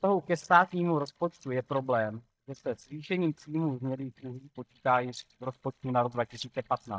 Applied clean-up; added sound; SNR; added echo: neural mask model DeepFilterNet 3.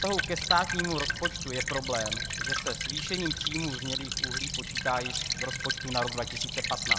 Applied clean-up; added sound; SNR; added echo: none; Stream / Trickle, dribble; -1 dB; none.